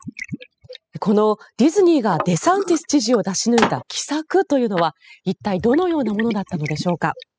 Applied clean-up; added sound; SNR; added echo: classical method spectral subtraction.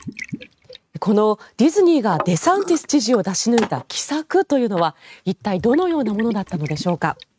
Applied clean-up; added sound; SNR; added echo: neural mask model RNNoise.